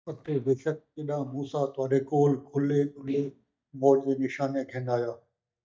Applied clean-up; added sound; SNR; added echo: neural mask model DeepFilterNet 3.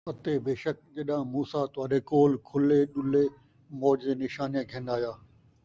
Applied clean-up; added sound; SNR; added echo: none; none; none; none.